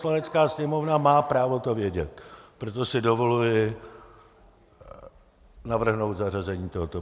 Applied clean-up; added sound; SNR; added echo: none; none; none; none.